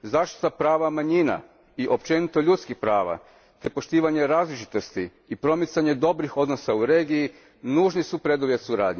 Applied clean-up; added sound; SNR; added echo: none; none; none; none.